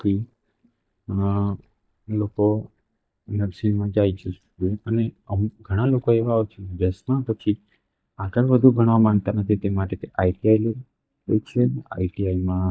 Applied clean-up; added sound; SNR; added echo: neural mask model DeepFilterNet 3.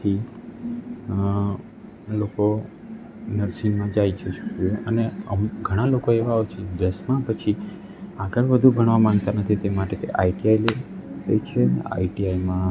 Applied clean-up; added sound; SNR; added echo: none; none; none; none.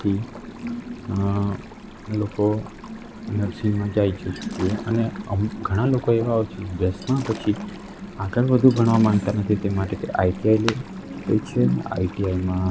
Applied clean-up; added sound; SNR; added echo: none; Stream + Shatter; 20 dB; none.